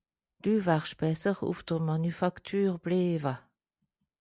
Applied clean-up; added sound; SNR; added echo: none; none; none; none.